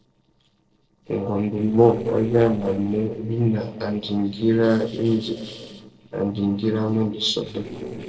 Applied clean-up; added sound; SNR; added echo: neural separator model SepFormer DNS4.